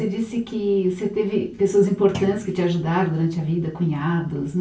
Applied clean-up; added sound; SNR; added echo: none; Thump, thud; 12 dB; reverberation time 0.3 s.